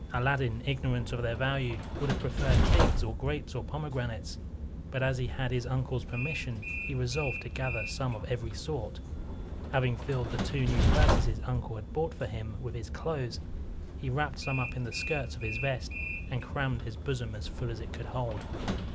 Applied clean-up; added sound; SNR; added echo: none; Train; -1 dB; none.